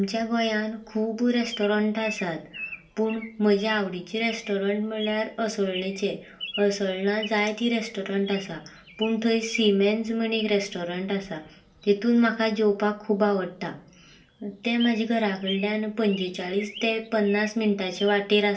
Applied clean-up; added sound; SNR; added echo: none; Bird vocalization, bird call, bird song; 17 dB; reverberation time 0.3 s.